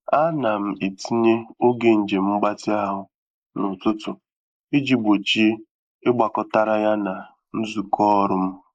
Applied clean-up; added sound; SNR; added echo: neural mask model Resemble Enhance denoiser.